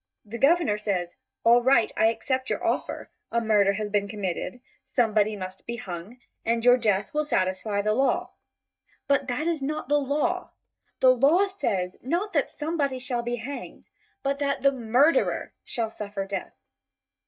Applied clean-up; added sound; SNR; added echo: neural mask model DeepFilterNet 3.